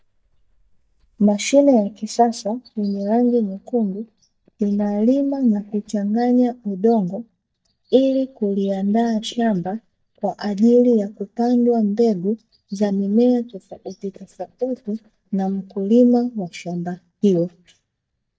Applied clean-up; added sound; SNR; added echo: neural mask model DeepFilterNet 3.